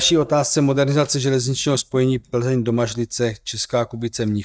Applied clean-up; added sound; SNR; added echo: neural mask model DeepFilterNet 3.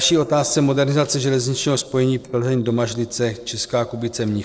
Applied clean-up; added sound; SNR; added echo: neural separator model SepFormer DNS4.